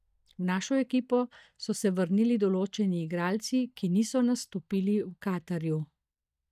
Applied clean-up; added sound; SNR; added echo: neural mask model DeepFilterNet 3.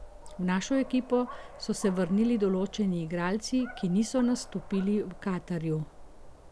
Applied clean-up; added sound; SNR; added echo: none; Dog; 16 dB; none.